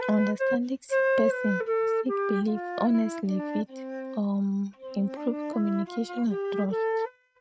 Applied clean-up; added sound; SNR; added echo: neural mask model RNNoise.